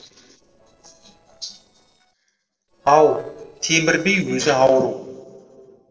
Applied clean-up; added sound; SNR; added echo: neural separator model SepFormer DNS4.